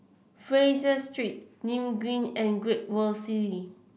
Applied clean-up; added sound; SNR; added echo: none; none; none; none.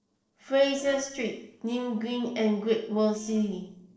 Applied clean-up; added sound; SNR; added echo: neural separator model SepFormer DNS4.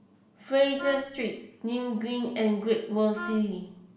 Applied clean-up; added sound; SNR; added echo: none; Wind instrument, woodwind instrument; 13 dB; reverberation time 0.7 s.